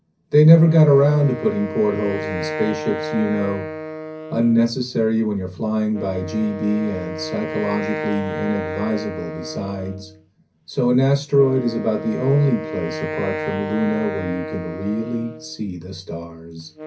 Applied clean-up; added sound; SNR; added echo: none; Wind instrument, woodwind instrument; 9 dB; reverberation time 0.3 s.